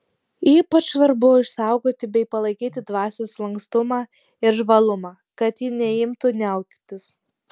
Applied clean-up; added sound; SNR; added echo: none; none; none; none.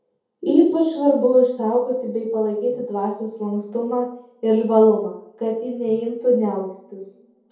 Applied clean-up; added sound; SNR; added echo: none; none; none; reverberation time 0.7 s.